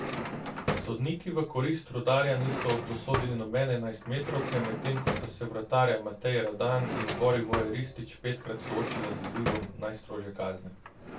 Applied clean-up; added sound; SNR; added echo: none; Drawer open or close; 6 dB; reverberation time 0.2 s.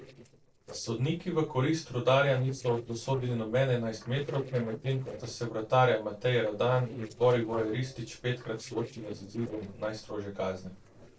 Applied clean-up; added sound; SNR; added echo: neural separator model SepFormer DNS4.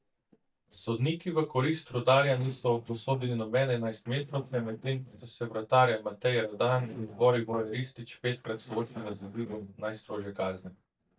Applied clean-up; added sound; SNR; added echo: neural mask model DeepFilterNet 3.